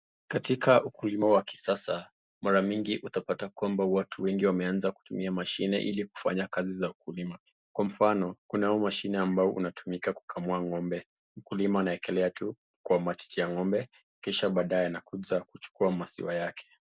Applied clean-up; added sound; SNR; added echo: none; none; none; none.